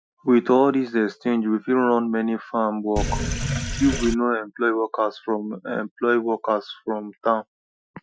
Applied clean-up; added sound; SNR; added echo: classical method Wiener filter.